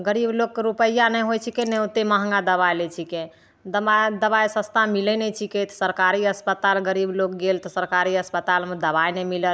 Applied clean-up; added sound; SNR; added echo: none; none; none; none.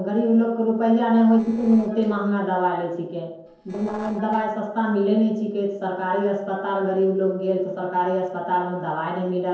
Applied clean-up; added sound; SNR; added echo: neural separator model SepFormer DNS4.